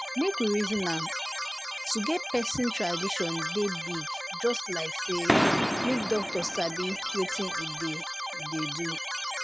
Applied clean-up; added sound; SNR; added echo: none; Fireworks + Keyboard (musical); 0 dB; none.